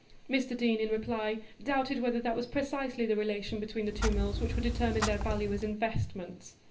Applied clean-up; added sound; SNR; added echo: none; Clock; 1 dB; reverberation time 0.3 s.